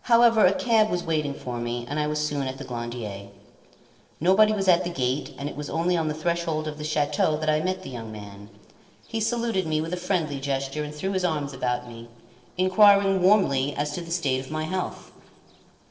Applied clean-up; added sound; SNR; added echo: neural separator model SepFormer DNS4.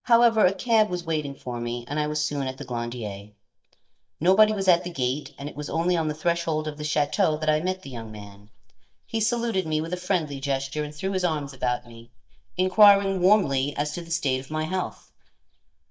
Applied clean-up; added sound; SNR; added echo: neural mask model DeepFilterNet 3.